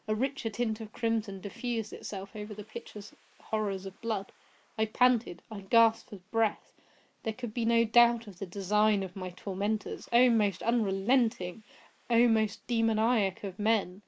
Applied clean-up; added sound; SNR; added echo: neural mask model Resemble Enhance denoiser.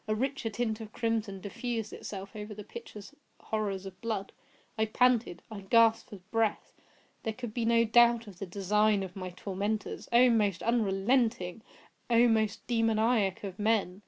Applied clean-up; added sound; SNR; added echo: none; none; none; none.